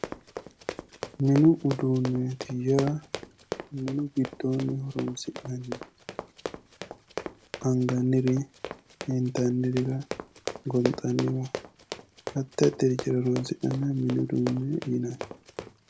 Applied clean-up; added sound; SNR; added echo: none; Run; 11 dB; none.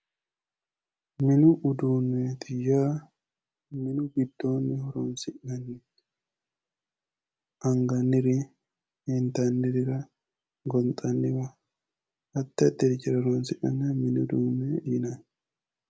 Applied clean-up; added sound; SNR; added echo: none; none; none; none.